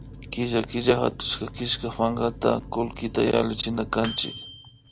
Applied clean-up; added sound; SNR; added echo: none; Microwave oven; 14 dB; none.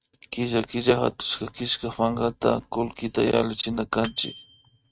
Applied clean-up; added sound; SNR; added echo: neural mask model RNNoise.